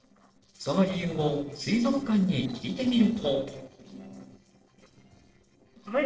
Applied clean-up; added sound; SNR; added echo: neural separator model SepFormer DNS4.